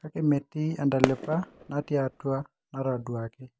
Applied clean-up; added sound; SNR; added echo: none; Fireworks; 4 dB; none.